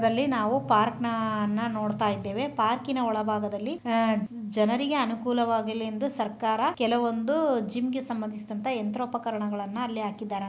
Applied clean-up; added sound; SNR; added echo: none; none; none; none.